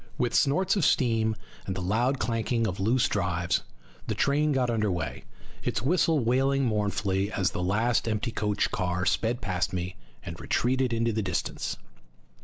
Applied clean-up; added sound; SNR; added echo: none; none; none; none.